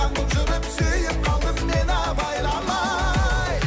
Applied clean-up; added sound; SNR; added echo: none; none; none; none.